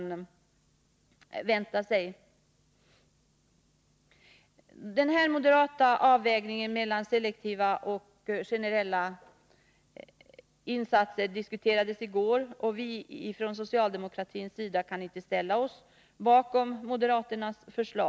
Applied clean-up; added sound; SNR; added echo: none; none; none; none.